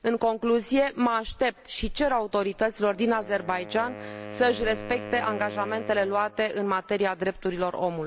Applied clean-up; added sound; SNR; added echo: none; Wind instrument, woodwind instrument; 15 dB; none.